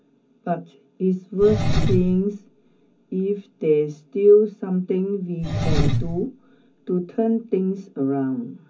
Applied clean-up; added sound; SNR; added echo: none; Engine; 5 dB; reverberation time 0.3 s.